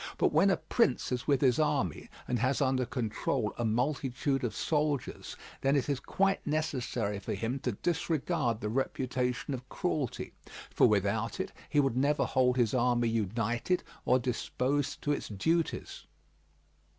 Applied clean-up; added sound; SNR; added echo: none; none; none; none.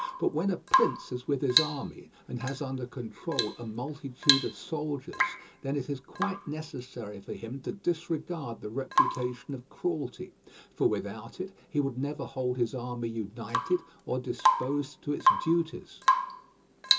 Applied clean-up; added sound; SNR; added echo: none; Drip / Water tap, faucet / Rain; 1 dB; reverberation time 0.2 s.